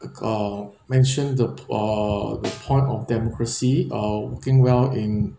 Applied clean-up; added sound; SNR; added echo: none; Snare drum; 18 dB; none.